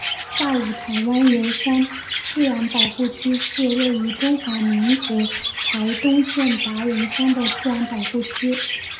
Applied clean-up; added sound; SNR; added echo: none; Chirp, tweet; 6 dB; reverberation time 0.4 s.